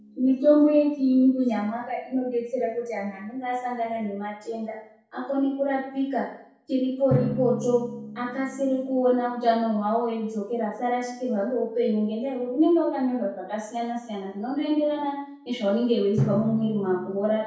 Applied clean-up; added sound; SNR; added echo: none; Drum; 13 dB; reverberation time 0.6 s.